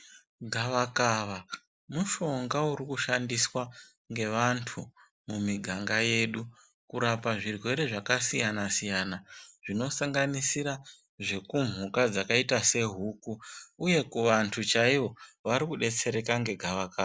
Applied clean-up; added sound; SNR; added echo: none; none; none; none.